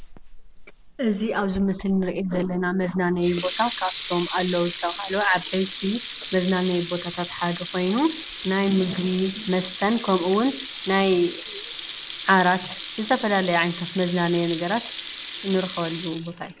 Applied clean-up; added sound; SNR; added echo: none; Sink (filling or washing) / Water tap, faucet; 11 dB; none.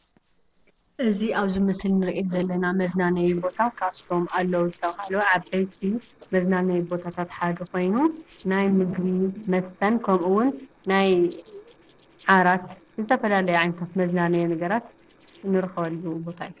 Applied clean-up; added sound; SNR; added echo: neural separator model SepFormer DNS4.